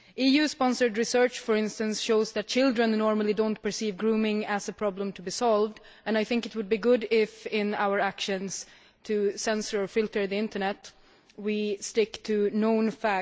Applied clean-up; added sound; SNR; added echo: none; none; none; none.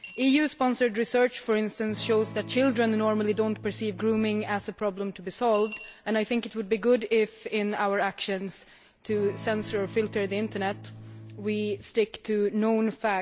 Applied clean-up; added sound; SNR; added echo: none; Electric guitar / Strum + Coin (dropping) / Glass; 16 dB; none.